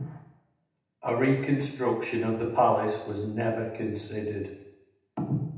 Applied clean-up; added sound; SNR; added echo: none; none; none; reverberation time 0.8 s.